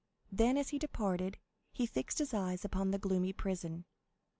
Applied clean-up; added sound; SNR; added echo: none; none; none; none.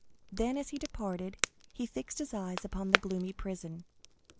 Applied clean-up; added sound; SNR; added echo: none; Crackle; 2 dB; none.